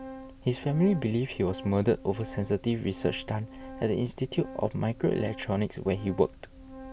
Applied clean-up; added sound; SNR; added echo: none; Organ; 16 dB; none.